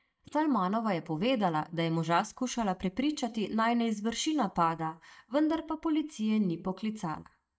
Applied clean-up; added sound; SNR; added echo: neural mask model DeepFilterNet 3.